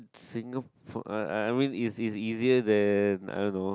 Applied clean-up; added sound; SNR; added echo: none; none; none; none.